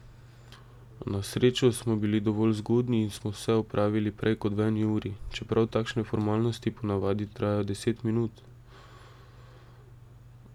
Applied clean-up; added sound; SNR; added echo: none; none; none; none.